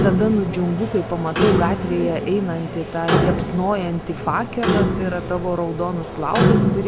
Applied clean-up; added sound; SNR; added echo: none; Clock; 0 dB; none.